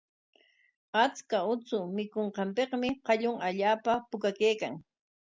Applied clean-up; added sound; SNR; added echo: none; none; none; none.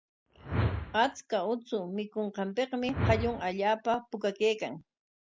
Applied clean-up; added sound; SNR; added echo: none; Whoosh, swoosh, swish; 4 dB; none.